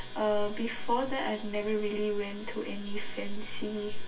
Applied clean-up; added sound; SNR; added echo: none; none; none; reverberation time 0.2 s.